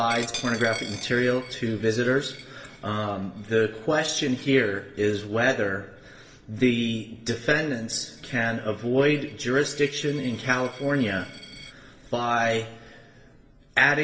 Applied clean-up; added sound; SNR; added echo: none; Coin (dropping); 19 dB; reverberation time 0.7 s.